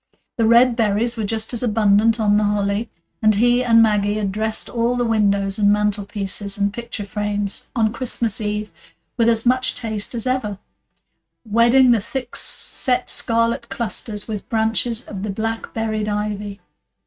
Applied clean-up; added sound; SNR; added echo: neural mask model RNNoise.